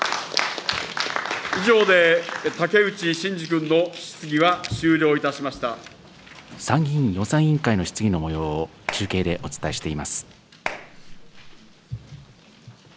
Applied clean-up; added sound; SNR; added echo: none; Clapping; 13 dB; none.